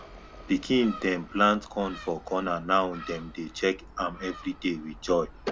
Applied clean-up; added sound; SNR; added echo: none; Gull, seagull; 17 dB; none.